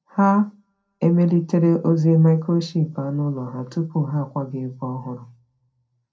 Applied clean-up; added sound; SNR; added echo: none; none; none; reverberation time 0.2 s.